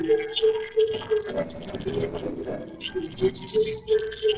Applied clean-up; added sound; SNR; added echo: neural separator model SepFormer DNS4.